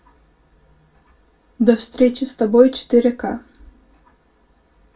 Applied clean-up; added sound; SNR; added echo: none; none; none; reverberation time 0.2 s.